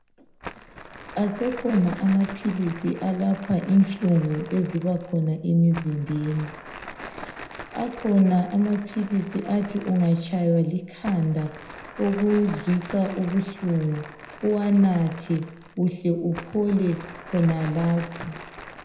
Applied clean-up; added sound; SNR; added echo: none; Crumpling, crinkling; 17 dB; reverberation time 0.7 s.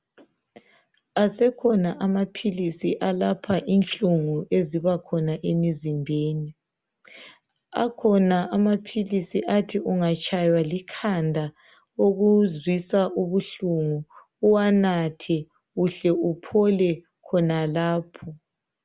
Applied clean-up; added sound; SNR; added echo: none; none; none; none.